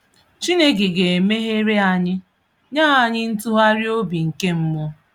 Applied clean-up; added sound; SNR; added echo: none; none; none; none.